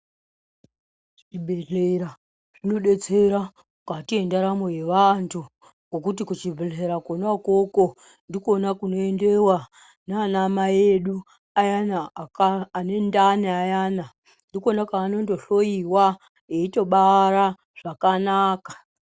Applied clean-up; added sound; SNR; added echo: none; none; none; none.